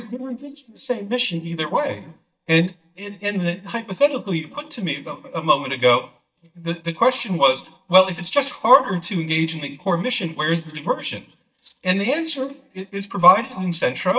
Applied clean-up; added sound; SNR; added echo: neural mask model DeepFilterNet 3.